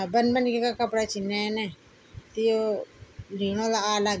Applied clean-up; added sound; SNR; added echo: none; none; none; none.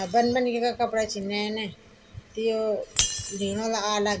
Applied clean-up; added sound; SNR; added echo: none; Shatter; 10 dB; reverberation time 1.6 s.